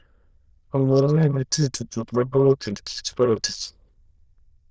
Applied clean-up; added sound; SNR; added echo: neural diffusion model UNIVERSE++.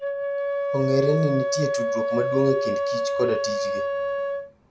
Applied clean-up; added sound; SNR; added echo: none; Wind instrument, woodwind instrument; -1 dB; none.